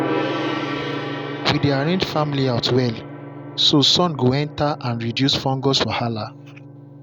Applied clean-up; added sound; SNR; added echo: none; Gong; 8 dB; none.